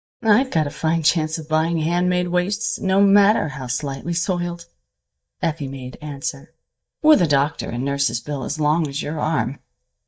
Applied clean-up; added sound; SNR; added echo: neural mask model DeepFilterNet 3.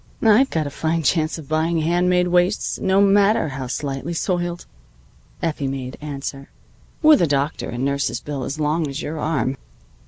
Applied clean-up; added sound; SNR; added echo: none; none; none; none.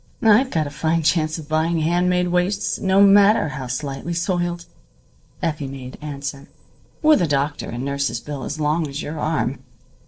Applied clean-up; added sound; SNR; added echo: neural separator model SepFormer DNS4.